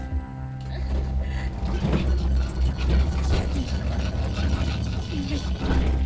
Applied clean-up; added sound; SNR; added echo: neural separator model SepFormer DNS4.